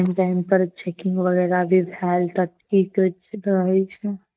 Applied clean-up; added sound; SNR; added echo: neural mask model DeepFilterNet 3.